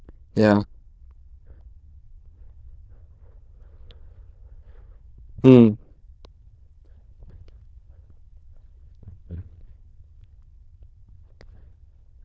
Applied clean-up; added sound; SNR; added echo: neural diffusion model UNIVERSE++.